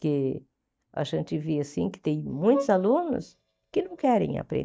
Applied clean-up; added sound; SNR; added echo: neural mask model DeepFilterNet 3.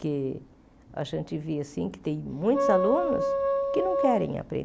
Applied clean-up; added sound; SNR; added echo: none; Wind instrument, woodwind instrument; -1 dB; none.